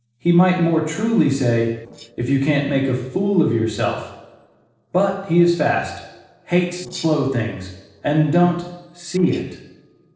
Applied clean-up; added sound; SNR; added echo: neural separator model SepFormer DNS4.